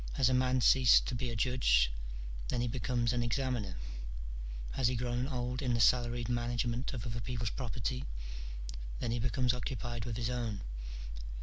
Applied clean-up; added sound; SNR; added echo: none; none; none; none.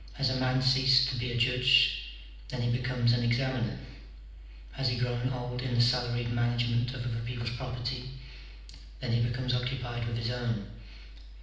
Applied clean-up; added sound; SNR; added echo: none; none; none; reverberation time 0.9 s.